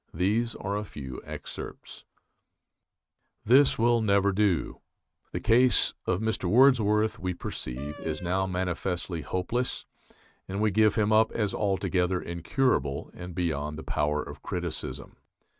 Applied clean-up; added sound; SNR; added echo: neural mask model RNNoise.